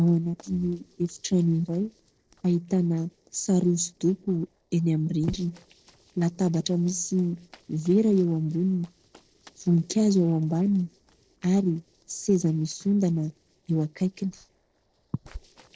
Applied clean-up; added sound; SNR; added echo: neural separator model SepFormer DNS4.